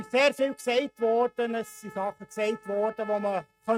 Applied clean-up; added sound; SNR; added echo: neural mask model RNNoise.